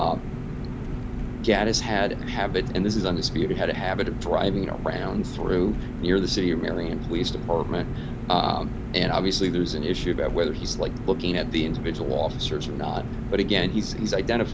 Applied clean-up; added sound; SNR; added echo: none; Engine; 4 dB; none.